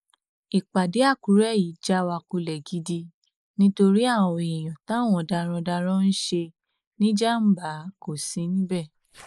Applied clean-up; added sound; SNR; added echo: neural mask model Resemble Enhance denoiser.